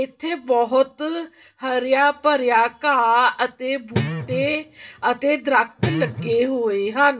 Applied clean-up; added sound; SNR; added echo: none; Guitar; 8 dB; reverberation time 0.2 s.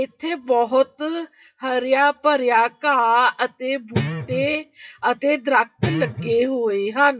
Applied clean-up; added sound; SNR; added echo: classical method WPE with log-MMSE.